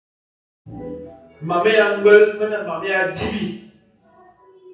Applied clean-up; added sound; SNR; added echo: none; none; none; reverberation time 0.6 s.